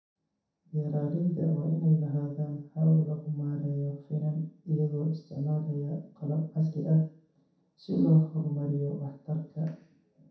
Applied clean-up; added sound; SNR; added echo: none; none; none; reverberation time 0.7 s.